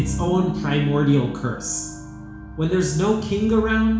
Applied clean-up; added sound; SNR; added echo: none; none; none; reverberation time 0.7 s.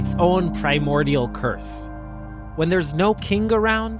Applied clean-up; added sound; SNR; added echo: none; none; none; none.